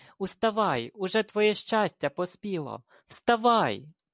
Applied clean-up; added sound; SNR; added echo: none; none; none; none.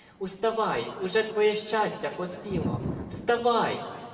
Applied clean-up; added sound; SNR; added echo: none; Thunder; 11 dB; reverberation time 2.1 s.